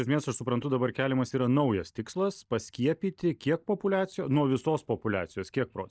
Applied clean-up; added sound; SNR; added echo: neural mask model DeepFilterNet 3.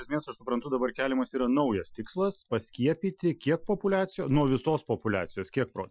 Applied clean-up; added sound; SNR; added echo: classical method Wiener filter.